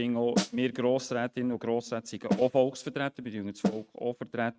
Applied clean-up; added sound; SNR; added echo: neural mask model RNNoise.